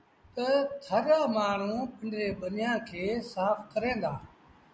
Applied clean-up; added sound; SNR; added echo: none; none; none; none.